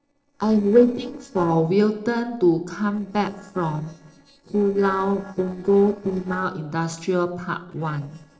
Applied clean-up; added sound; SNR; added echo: neural separator model SepFormer DNS4.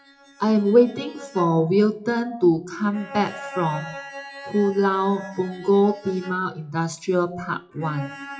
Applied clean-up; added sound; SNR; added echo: classical method WPE with log-MMSE.